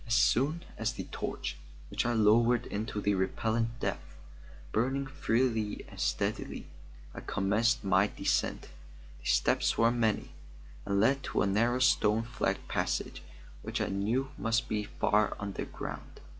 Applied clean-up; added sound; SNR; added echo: none; none; none; none.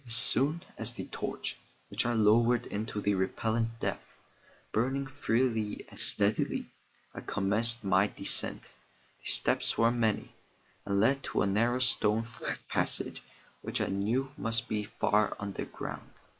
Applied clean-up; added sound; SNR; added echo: neural mask model Resemble Enhance denoiser.